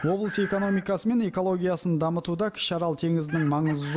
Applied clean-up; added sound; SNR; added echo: none; Chicken, rooster; 17 dB; none.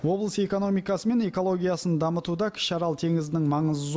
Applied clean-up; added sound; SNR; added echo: none; none; none; none.